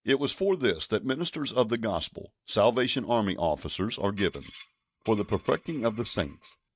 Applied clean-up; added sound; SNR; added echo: neural mask model RNNoise.